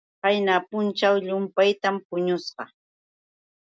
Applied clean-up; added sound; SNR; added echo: none; none; none; none.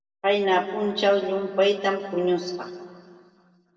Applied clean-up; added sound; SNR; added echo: none; none; none; reverberation time 2.1 s.